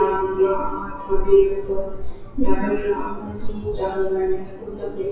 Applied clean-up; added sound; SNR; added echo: classical method WPE with log-MMSE.